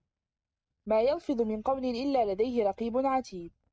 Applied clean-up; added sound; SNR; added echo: neural mask model RNNoise.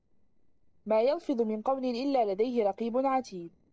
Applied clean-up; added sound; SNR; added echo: neural separator model SepFormer DNS4.